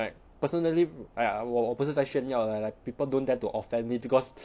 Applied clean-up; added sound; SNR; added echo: none; none; none; none.